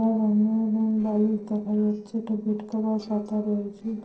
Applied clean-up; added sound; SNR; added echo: neural separator model SepFormer DNS4.